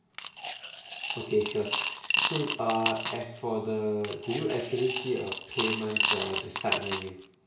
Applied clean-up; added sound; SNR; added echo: none; Coin (dropping) / Glass; -2 dB; reverberation time 0.6 s.